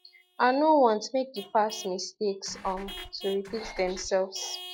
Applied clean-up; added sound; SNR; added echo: classical method log-MMSE.